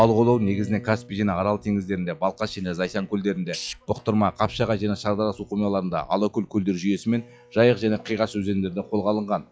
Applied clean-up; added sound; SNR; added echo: classical method log-MMSE.